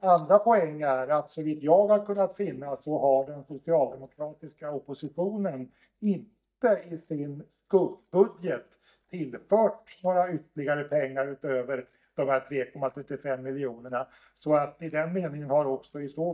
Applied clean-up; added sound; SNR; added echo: neural mask model DeepFilterNet 3.